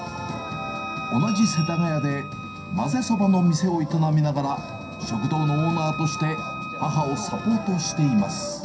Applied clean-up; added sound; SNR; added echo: none; Wind instrument, woodwind instrument; 13 dB; reverberation time 0.3 s.